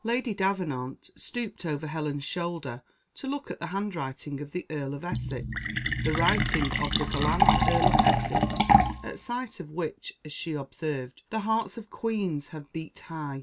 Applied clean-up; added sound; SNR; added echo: none; Fill (with liquid); -2 dB; none.